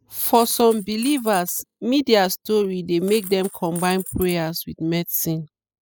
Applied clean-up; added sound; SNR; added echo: classical method spectral subtraction.